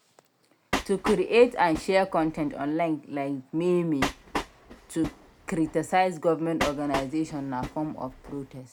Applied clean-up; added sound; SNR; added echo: none; Train; 9 dB; none.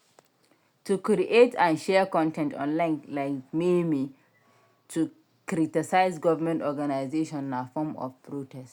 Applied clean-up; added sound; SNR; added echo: none; none; none; none.